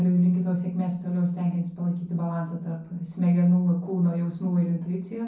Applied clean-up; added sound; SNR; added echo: none; none; none; reverberation time 0.6 s.